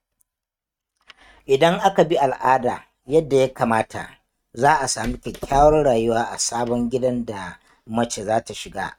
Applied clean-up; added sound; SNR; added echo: neural mask model RNNoise.